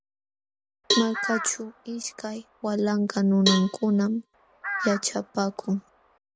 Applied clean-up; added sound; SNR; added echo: none; Crow + Cowbell; 5 dB; none.